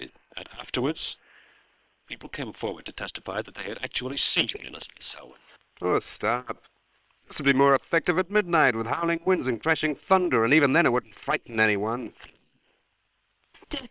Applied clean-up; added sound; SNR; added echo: neural separator model SepFormer WHAM!.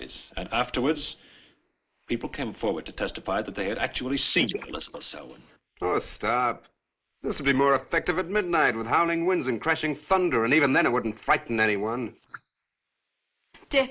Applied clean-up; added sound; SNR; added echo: neural mask model Resemble Enhance denoiser.